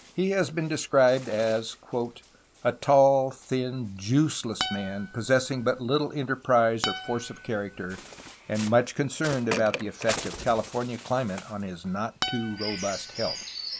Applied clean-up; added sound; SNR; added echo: none; Acoustic guitar + Bird; 12 dB; none.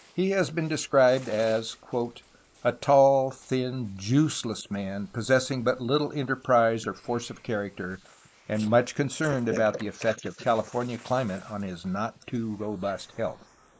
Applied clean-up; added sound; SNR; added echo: neural mask model Resemble Enhance denoiser.